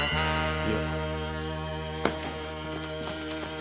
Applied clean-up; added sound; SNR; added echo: none; none; none; none.